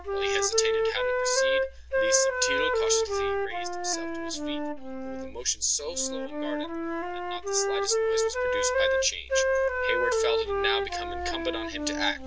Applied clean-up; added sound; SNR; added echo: none; Wind instrument, woodwind instrument; -5 dB; none.